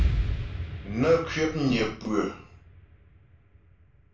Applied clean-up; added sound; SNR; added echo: none; Explosion; 3 dB; reverberation time 0.3 s.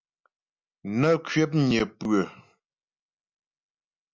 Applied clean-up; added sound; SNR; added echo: none; none; none; none.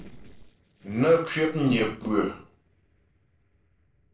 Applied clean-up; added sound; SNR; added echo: neural separator model SepFormer DNS4.